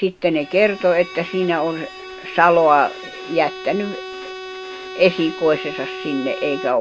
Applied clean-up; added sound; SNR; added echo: none; Bowed string instrument; 13 dB; none.